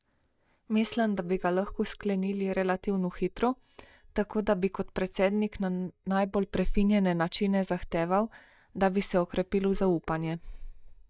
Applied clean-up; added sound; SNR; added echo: neural mask model DeepFilterNet 3.